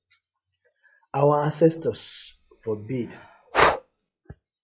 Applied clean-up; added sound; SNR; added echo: classical method log-MMSE.